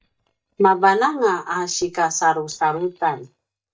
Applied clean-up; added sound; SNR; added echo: neural mask model DeepFilterNet 3.